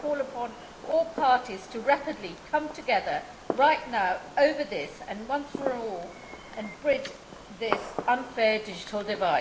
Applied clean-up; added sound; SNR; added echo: none; Fireworks; 12 dB; reverberation time 0.7 s.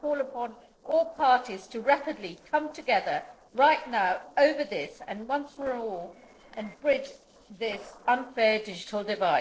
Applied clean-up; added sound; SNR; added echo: neural separator model SepFormer DNS4.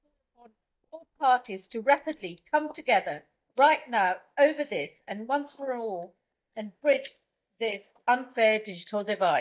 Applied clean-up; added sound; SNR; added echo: neural mask model DeepFilterNet 3.